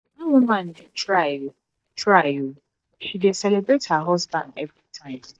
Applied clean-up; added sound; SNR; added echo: neural mask model DeepFilterNet 3.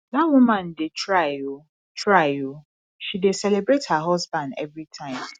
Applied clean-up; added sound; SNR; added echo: none; none; none; none.